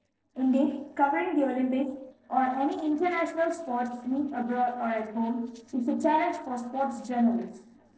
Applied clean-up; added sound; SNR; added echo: neural separator model SepFormer DNS4.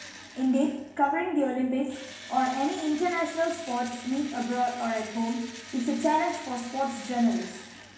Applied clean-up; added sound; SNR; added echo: none; Engine / Drill; 16 dB; reverberation time 0.9 s.